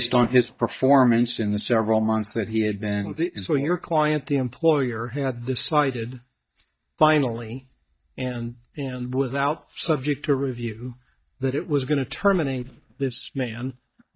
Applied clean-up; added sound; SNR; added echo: neural mask model DeepFilterNet 3.